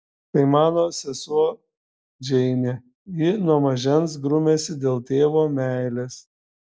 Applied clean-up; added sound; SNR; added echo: none; none; none; none.